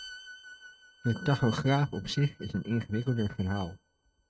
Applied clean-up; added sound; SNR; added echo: neural mask model RNNoise.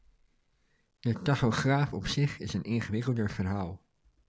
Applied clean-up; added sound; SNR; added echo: none; none; none; none.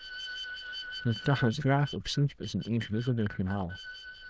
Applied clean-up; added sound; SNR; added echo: neural diffusion model UNIVERSE++.